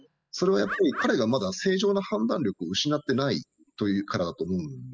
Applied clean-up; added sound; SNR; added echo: classical method spectral subtraction.